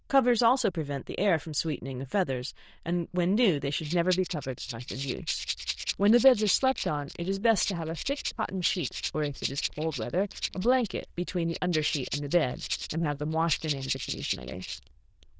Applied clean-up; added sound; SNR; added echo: neural diffusion model UNIVERSE++.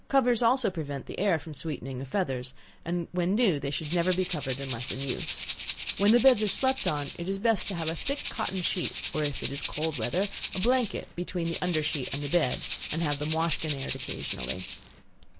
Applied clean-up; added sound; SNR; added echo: none; Rattle (instrument); 5 dB; none.